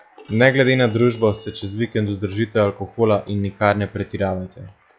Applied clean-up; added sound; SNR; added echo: classical method log-MMSE.